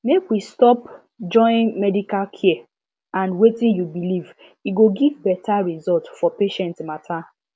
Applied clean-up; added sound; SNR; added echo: none; none; none; none.